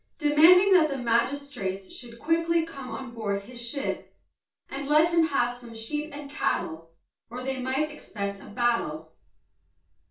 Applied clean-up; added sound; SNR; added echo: none; none; none; reverberation time 0.3 s.